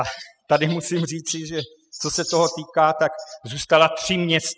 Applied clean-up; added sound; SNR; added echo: classical method spectral subtraction.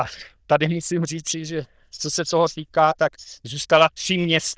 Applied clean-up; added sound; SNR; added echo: neural diffusion model UNIVERSE++.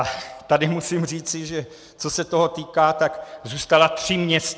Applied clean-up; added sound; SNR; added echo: none; none; none; none.